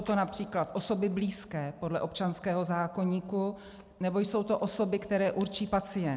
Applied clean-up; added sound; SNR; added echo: none; none; none; none.